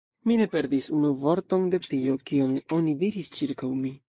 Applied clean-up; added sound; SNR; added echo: neural mask model Resemble Enhance denoiser.